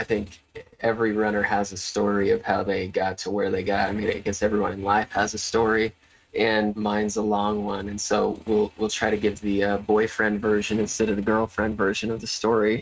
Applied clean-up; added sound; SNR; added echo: neural mask model RNNoise.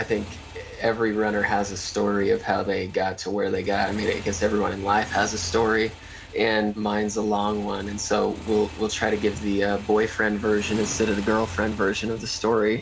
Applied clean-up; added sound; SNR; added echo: none; Motorcycle; 14 dB; none.